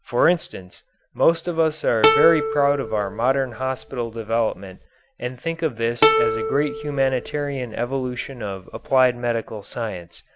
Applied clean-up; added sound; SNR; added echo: none; Plucked string instrument; 2 dB; none.